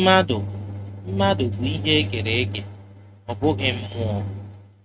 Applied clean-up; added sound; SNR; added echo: neural mask model RNNoise.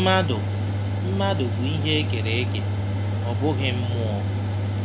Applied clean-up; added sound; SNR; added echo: none; Mechanical fan; -3 dB; none.